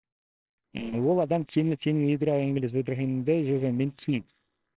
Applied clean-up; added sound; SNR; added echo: neural separator model SepFormer WHAMR!.